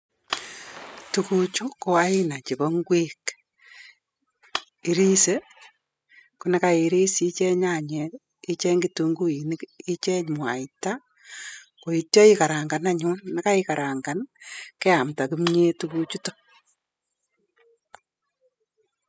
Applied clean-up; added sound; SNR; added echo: classical method spectral subtraction.